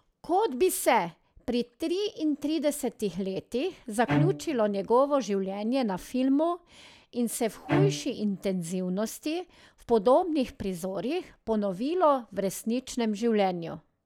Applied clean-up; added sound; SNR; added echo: none; Bowed string instrument; 4 dB; none.